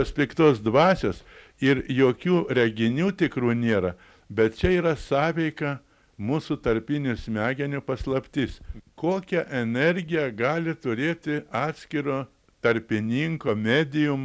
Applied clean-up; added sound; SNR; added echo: none; none; none; none.